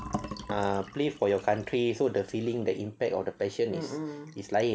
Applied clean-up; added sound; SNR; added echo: none; Fill (with liquid); 14 dB; none.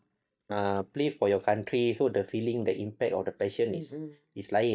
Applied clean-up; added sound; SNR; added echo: neural mask model DeepFilterNet 3.